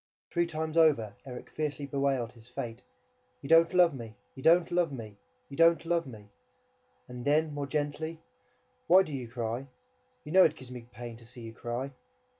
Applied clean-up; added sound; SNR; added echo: none; none; none; none.